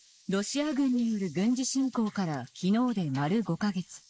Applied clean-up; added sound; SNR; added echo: neural mask model Resemble Enhance denoiser.